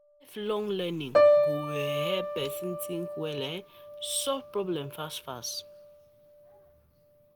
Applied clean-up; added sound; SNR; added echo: none; Piano; -4 dB; none.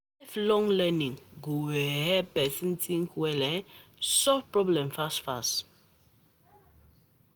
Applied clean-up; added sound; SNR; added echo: none; none; none; none.